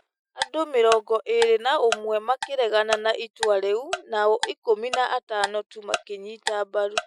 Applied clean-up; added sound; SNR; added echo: classical method Wiener filter.